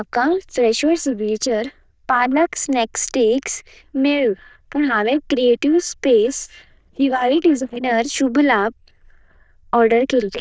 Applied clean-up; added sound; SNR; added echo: neural diffusion model UNIVERSE++.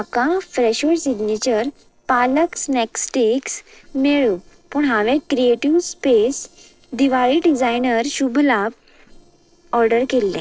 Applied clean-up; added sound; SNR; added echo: neural separator model SepFormer DNS4.